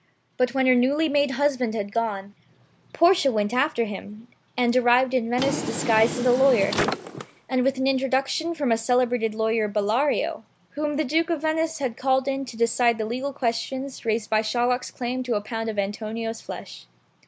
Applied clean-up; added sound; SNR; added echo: none; Drawer open or close; 6 dB; none.